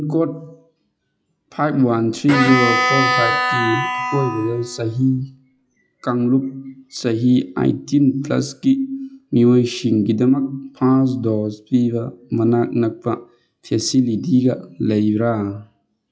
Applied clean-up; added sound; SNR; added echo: classical method log-MMSE.